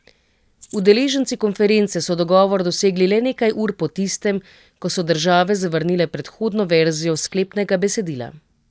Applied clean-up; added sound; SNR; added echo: neural mask model DeepFilterNet 3.